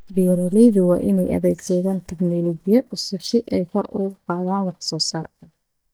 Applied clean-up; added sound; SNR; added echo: neural mask model DeepFilterNet 3.